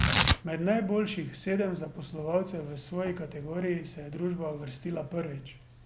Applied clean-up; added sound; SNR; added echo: none; Tearing; 1 dB; none.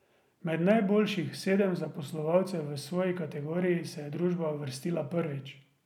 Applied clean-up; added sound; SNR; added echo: none; none; none; none.